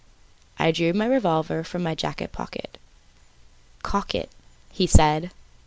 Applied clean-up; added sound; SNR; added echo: none; none; none; none.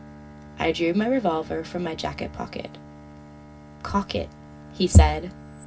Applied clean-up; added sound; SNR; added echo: none; Bowed string instrument; 18 dB; reverberation time 0.4 s.